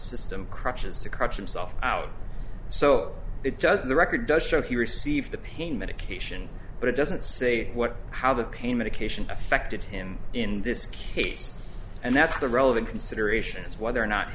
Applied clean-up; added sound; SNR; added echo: none; none; none; none.